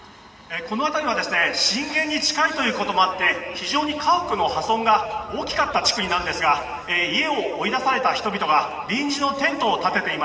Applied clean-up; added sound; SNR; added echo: none; none; none; reverberation time 2.0 s.